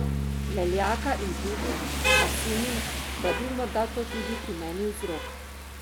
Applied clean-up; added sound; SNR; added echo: none; Bass guitar + Rain; -2 dB; none.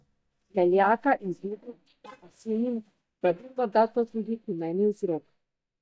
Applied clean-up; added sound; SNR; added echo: neural mask model DeepFilterNet 3.